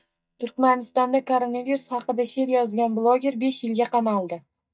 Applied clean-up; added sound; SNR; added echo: neural mask model DeepFilterNet 3.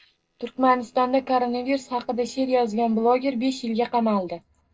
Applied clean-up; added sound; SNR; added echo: neural separator model SepFormer DNS4.